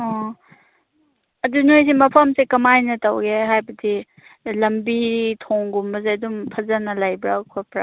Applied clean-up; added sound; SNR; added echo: none; none; none; none.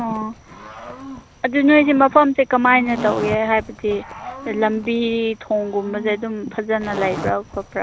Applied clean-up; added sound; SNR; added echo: none; Cricket / Growling + Zipper (clothing); 14 dB; none.